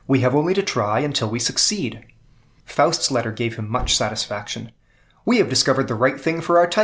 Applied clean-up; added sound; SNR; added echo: none; Gunshot, gunfire; 13 dB; none.